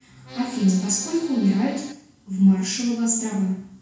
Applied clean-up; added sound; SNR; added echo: none; Accordion; 19 dB; reverberation time 0.6 s.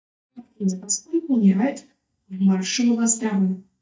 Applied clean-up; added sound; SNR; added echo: neural mask model DeepFilterNet 3.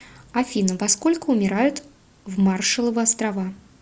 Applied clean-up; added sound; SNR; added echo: none; none; none; none.